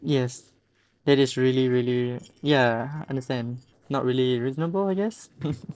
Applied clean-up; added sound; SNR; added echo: neural separator model SepFormer DNS4.